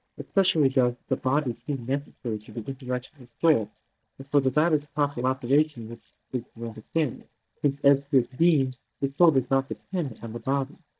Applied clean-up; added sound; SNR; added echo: neural mask model DeepFilterNet 3.